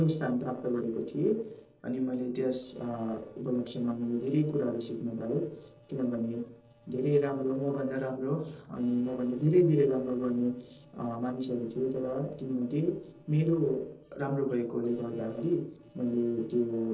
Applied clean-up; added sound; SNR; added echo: neural separator model SepFormer DNS4.